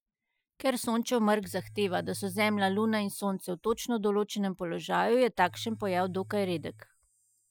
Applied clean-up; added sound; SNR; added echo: classical method Wiener filter.